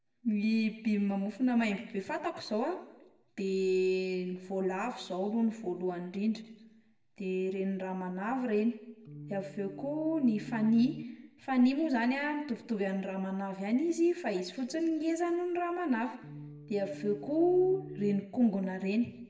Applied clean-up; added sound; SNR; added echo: none; Organ; 14 dB; reverberation time 0.8 s.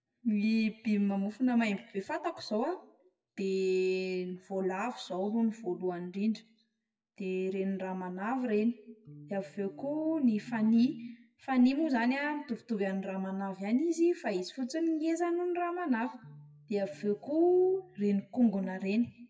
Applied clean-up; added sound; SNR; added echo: classical method WPE with log-MMSE.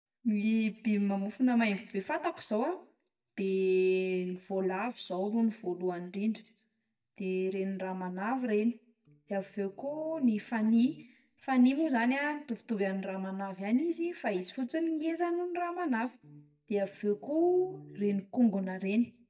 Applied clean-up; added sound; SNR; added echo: neural mask model DeepFilterNet 3.